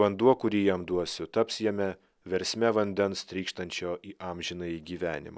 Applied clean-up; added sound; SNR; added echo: none; none; none; none.